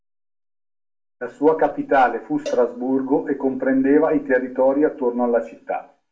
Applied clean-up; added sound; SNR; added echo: none; Cowbell; 18 dB; reverberation time 0.3 s.